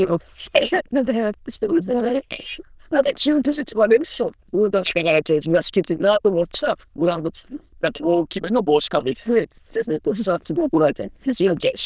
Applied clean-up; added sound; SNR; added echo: neural diffusion model UNIVERSE++.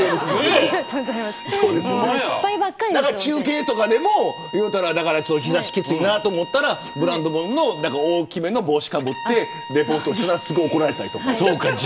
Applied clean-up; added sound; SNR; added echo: none; Bowed string instrument; 15 dB; none.